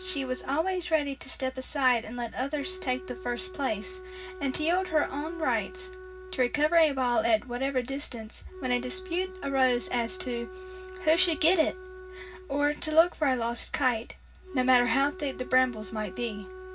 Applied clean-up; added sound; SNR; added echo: none; Wind instrument, woodwind instrument; 15 dB; reverberation time 0.4 s.